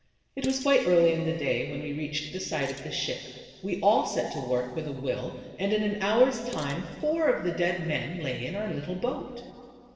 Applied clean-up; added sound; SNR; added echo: neural separator model SepFormer DNS4.